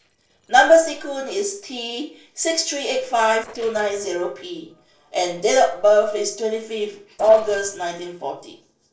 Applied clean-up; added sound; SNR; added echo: neural separator model SepFormer DNS4.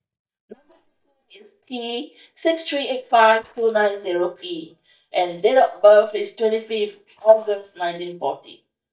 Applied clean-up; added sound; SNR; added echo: neural mask model DeepFilterNet 3.